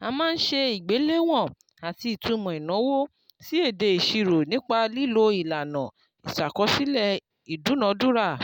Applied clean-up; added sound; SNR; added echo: none; none; none; none.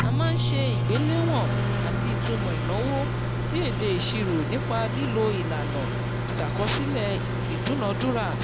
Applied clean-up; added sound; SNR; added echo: none; Microwave oven; -3 dB; none.